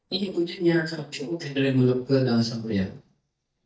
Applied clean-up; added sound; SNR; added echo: neural mask model DeepFilterNet 3.